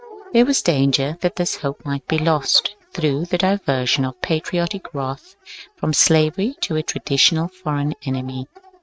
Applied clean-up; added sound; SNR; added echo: neural mask model RNNoise.